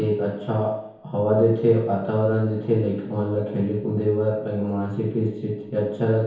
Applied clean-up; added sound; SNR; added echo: none; none; none; reverberation time 1.0 s.